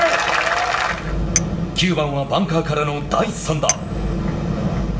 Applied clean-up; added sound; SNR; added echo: none; Chink, clink; 11 dB; reverberation time 2.0 s.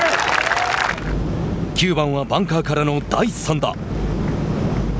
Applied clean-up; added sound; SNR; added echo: none; none; none; none.